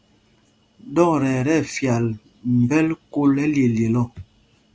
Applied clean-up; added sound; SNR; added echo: none; none; none; none.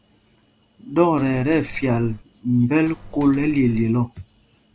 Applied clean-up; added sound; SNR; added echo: none; Coin (dropping); 15 dB; none.